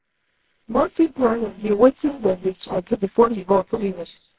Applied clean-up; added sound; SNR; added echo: neural separator model SepFormer WHAMR!.